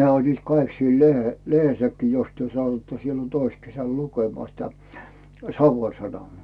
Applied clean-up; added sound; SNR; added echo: none; none; none; none.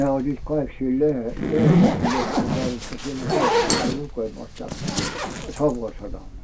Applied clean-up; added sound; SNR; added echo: none; Zipper (clothing); -2 dB; none.